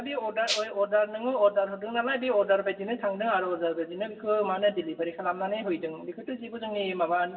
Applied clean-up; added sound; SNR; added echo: none; Rattle (instrument); 4 dB; reverberation time 0.9 s.